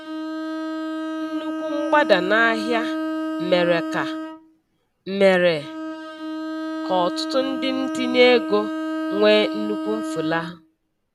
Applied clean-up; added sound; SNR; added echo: none; Bowed string instrument; 5 dB; none.